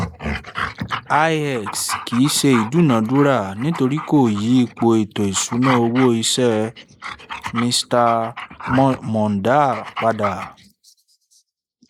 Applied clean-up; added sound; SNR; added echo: neural mask model Resemble Enhance denoiser.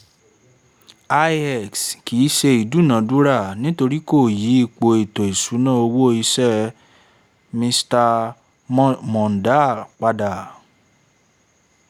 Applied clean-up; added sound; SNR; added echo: none; none; none; none.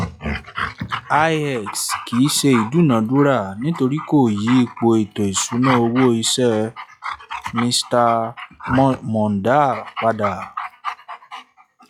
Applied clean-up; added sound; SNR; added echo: classical method log-MMSE.